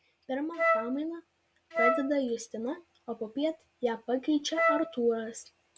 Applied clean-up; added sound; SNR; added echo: none; Wind instrument, woodwind instrument; -2 dB; none.